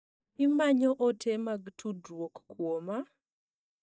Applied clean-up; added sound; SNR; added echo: neural mask model DeepFilterNet 3.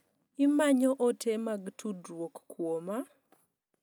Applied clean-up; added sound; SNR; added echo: none; none; none; none.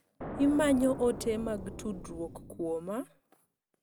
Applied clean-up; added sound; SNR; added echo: none; Explosion; 10 dB; none.